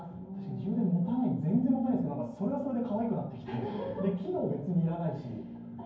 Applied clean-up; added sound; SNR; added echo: none; none; none; reverberation time 0.9 s.